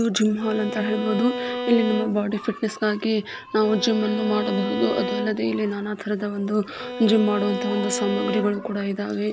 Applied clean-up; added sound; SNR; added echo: none; Bowed string instrument; 7 dB; none.